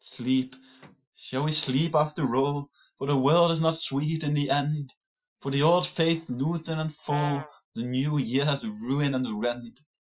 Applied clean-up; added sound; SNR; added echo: classical method Wiener filter.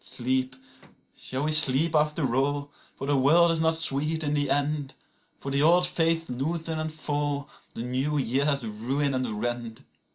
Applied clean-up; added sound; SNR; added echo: none; none; none; none.